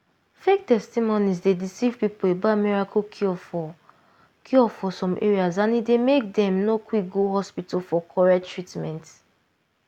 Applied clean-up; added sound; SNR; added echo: none; none; none; none.